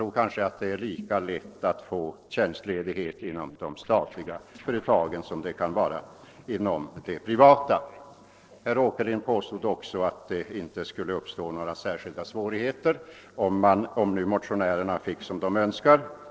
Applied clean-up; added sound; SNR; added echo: neural separator model SepFormer DNS4.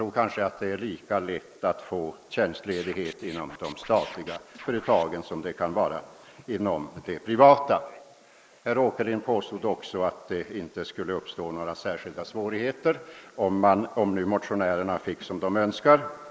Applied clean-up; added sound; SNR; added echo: neural mask model Resemble Enhance denoiser.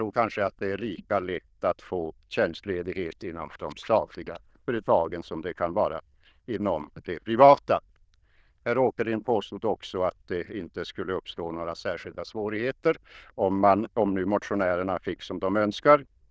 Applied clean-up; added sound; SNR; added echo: neural diffusion model UNIVERSE++.